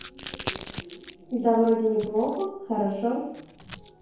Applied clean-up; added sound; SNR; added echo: none; Packing tape, duct tape; 14 dB; reverberation time 1.0 s.